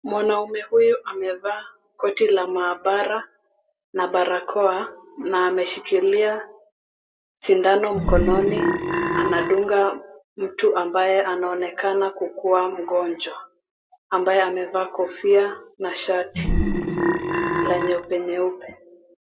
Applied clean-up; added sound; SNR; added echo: none; Burping, eructation; 0 dB; none.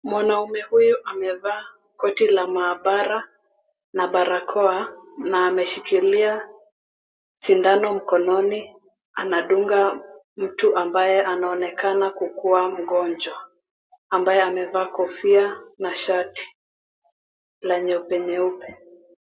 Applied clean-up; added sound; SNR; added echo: none; none; none; none.